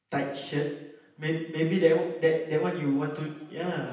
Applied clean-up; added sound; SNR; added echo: none; none; none; reverberation time 0.9 s.